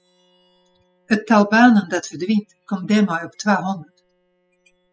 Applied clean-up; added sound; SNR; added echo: classical method spectral subtraction.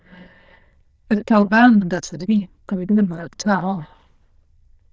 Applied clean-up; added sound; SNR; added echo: neural diffusion model UNIVERSE++.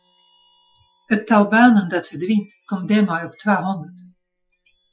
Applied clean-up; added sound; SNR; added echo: classical method Wiener filter.